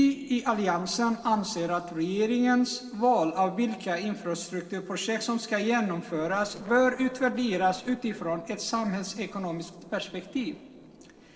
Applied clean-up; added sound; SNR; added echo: neural separator model SepFormer DNS4.